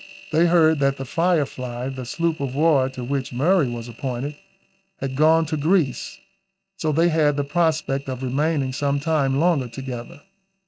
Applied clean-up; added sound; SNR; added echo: neural mask model RNNoise.